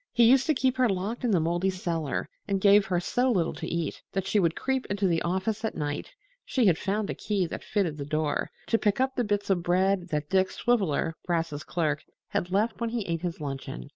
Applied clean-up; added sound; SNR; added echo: none; none; none; none.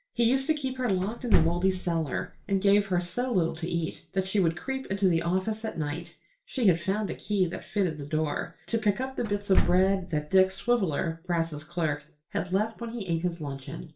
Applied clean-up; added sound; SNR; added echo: none; Slam; 2 dB; reverberation time 0.3 s.